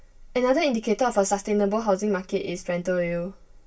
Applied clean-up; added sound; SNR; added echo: none; none; none; reverberation time 0.2 s.